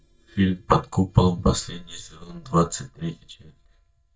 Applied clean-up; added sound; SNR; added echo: neural mask model DeepFilterNet 3.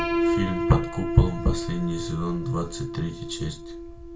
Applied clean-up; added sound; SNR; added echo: none; Piano; 3 dB; reverberation time 0.3 s.